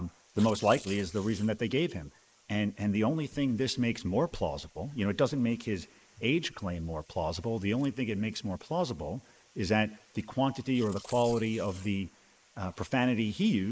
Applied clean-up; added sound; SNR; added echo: neural mask model Resemble Enhance denoiser.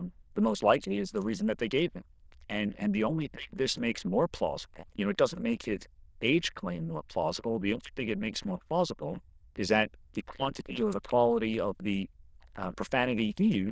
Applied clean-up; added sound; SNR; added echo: neural diffusion model UNIVERSE++.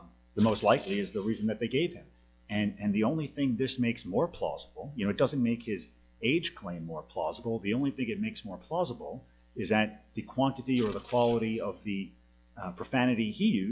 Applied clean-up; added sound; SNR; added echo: classical method log-MMSE.